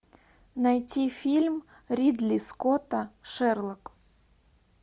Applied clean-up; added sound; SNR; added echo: none; none; none; none.